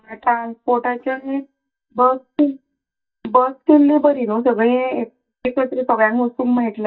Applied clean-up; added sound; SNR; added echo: neural mask model DeepFilterNet 3.